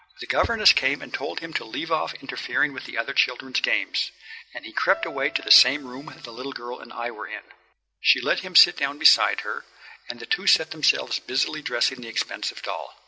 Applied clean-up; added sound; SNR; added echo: none; Keyboard (musical); 18 dB; none.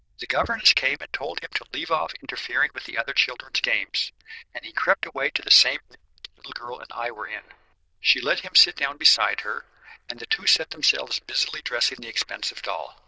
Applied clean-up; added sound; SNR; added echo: neural diffusion model UNIVERSE++.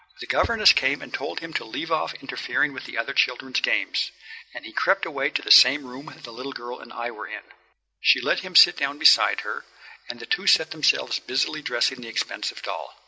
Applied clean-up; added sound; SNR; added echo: none; none; none; none.